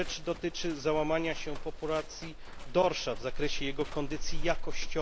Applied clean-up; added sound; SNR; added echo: none; Livestock, farm animals, working animals; 1 dB; none.